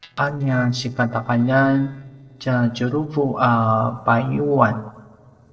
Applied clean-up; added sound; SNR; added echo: neural separator model SepFormer DNS4.